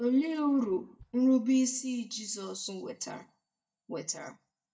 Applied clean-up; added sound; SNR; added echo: neural mask model DeepFilterNet 3.